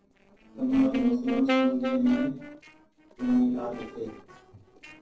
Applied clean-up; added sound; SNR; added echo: neural separator model SepFormer DNS4.